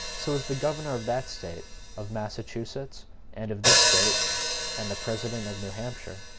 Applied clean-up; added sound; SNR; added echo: none; Hi-hat; -3 dB; none.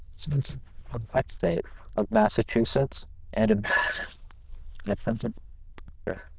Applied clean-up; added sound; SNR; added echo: neural diffusion model UNIVERSE++.